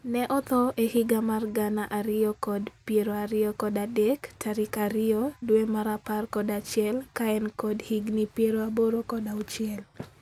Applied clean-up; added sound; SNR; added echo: none; none; none; none.